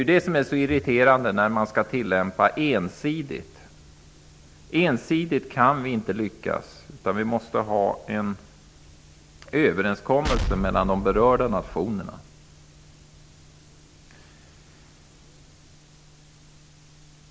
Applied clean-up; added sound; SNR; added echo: none; Explosion; 5 dB; none.